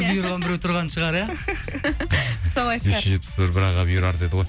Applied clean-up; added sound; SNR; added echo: none; none; none; none.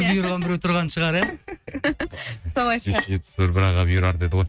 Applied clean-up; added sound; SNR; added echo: neural mask model RNNoise.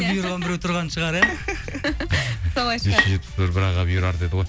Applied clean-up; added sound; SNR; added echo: none; Bowed string instrument; 6 dB; none.